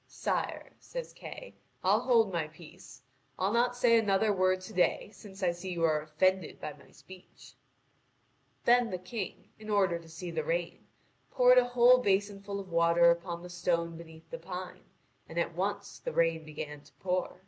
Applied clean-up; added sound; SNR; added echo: none; none; none; none.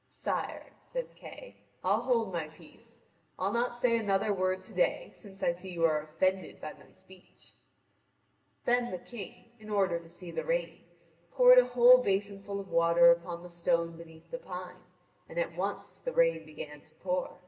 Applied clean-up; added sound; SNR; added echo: none; none; none; reverberation time 2.7 s.